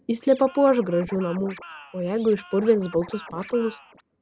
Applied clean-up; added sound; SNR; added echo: none; Scratching (performance technique); 19 dB; none.